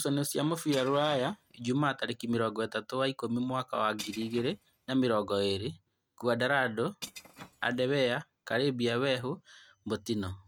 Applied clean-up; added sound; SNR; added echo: neural mask model RNNoise.